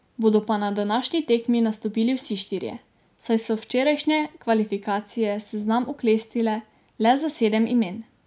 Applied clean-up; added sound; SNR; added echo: none; none; none; none.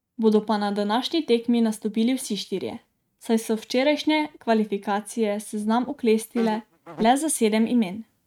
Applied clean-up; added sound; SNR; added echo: neural mask model RNNoise.